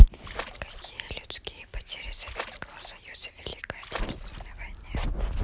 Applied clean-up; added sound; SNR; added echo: none; Water / Splash, splatter; 18 dB; none.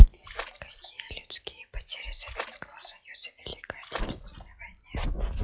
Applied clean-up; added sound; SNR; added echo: classical method log-MMSE.